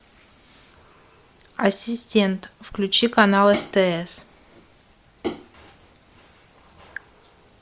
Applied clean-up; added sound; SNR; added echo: none; none; none; none.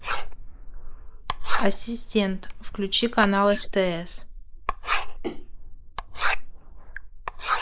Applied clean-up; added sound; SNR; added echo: neural mask model Resemble Enhance denoiser.